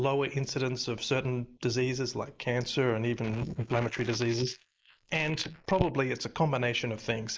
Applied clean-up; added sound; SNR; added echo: neural mask model Resemble Enhance denoiser.